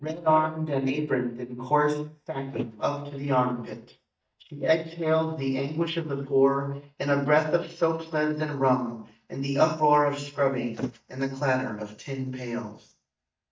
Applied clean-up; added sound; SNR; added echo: neural mask model DeepFilterNet 3.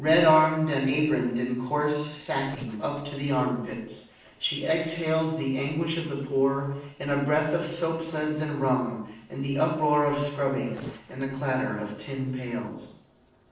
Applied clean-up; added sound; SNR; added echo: neural separator model SepFormer DNS4.